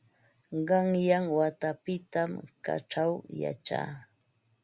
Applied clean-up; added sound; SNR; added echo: none; none; none; none.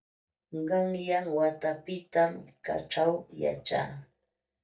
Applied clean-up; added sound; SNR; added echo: neural mask model DeepFilterNet 3.